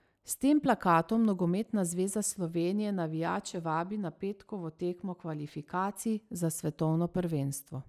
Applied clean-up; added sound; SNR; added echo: none; none; none; none.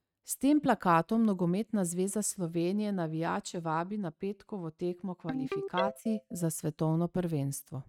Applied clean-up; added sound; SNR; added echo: neural mask model RNNoise.